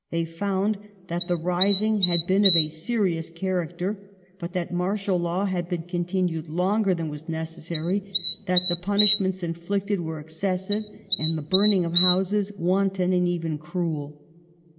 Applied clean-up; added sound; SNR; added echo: none; Bird vocalization, bird call, bird song; 2 dB; reverberation time 2.8 s.